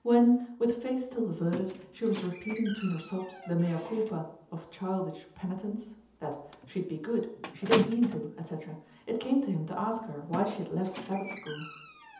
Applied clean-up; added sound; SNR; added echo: none; Squeak; 12 dB; reverberation time 0.8 s.